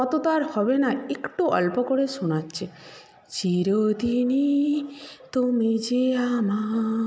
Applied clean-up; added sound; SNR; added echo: none; none; none; none.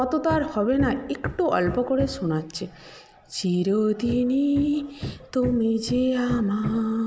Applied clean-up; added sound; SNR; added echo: none; Hammer; 12 dB; none.